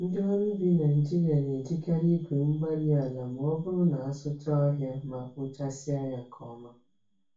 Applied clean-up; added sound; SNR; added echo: none; none; none; reverberation time 0.3 s.